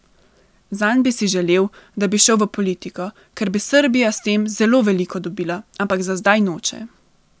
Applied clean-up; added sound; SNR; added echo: none; none; none; none.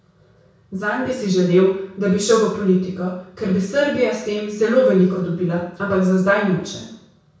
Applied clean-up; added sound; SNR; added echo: none; none; none; reverberation time 0.6 s.